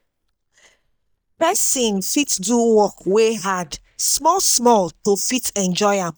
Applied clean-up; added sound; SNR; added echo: neural mask model DeepFilterNet 3.